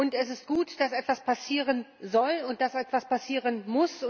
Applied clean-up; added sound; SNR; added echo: none; none; none; none.